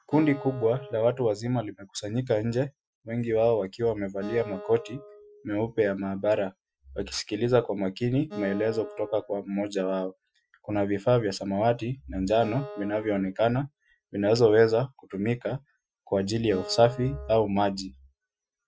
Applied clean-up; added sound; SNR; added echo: classical method Wiener filter.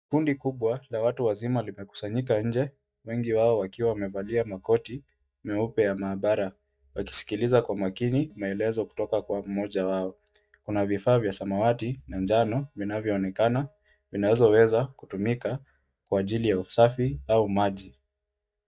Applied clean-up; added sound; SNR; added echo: neural mask model DeepFilterNet 3.